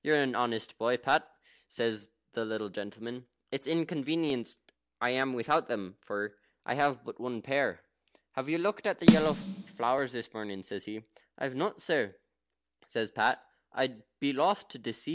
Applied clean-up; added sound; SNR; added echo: none; Snare drum; -3 dB; none.